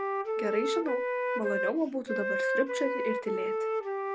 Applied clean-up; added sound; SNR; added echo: none; Wind instrument, woodwind instrument; -3 dB; none.